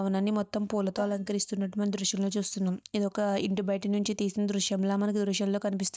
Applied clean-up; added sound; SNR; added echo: neural mask model DeepFilterNet 3.